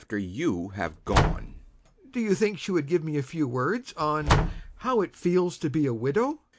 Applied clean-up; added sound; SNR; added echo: none; Slam; 2 dB; none.